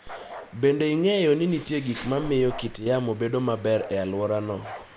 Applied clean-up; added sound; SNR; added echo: none; Bark; 20 dB; none.